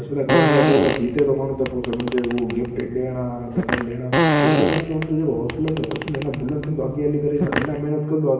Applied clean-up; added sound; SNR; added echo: none; Fart; 1 dB; reverberation time 1.2 s.